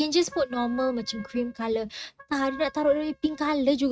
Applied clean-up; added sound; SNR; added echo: neural mask model RNNoise.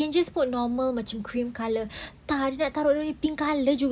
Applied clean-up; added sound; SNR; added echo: none; none; none; none.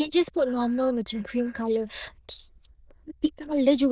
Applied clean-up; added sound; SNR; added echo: neural diffusion model UNIVERSE++.